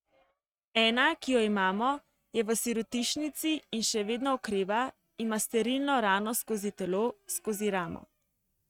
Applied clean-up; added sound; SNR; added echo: neural mask model RNNoise.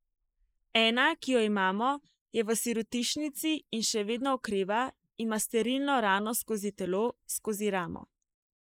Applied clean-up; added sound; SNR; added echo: neural mask model Resemble Enhance denoiser.